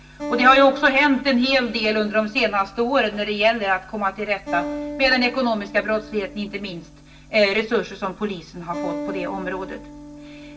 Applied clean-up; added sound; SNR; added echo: none; Acoustic guitar; 13 dB; reverberation time 0.2 s.